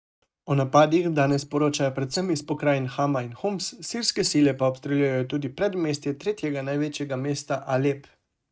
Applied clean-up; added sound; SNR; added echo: neural mask model RNNoise.